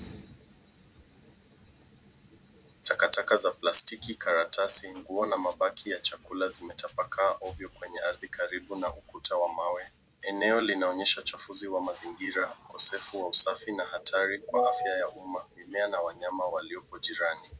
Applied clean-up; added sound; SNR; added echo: none; none; none; none.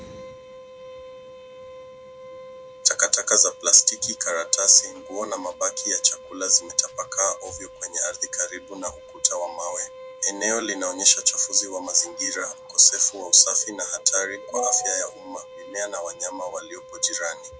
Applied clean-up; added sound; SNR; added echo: none; Bowed string instrument; 18 dB; none.